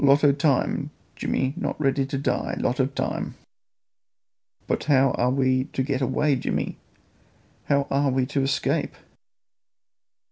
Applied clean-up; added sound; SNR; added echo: none; none; none; none.